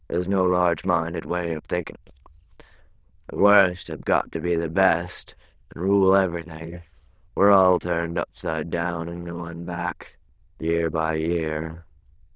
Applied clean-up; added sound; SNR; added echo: neural diffusion model UNIVERSE++.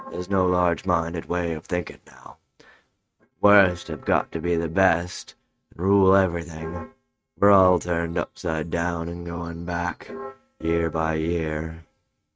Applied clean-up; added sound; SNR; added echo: neural mask model RNNoise.